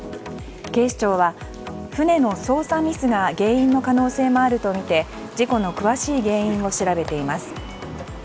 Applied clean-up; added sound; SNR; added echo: none; none; none; none.